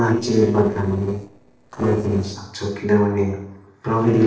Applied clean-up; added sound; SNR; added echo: neural separator model SepFormer DNS4.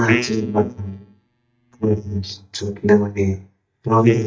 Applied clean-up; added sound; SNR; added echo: neural mask model DeepFilterNet 3.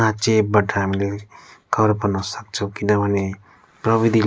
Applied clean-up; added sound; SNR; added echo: none; none; none; none.